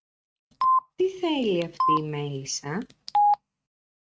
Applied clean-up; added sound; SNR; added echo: neural mask model RNNoise.